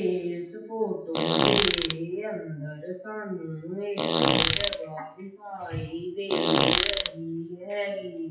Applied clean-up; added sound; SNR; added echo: classical method WPE with log-MMSE.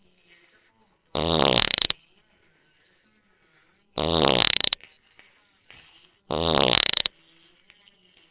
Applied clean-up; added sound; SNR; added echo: neural separator model SepFormer WHAMR!.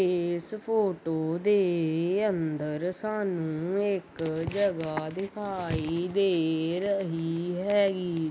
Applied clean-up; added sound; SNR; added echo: none; none; none; none.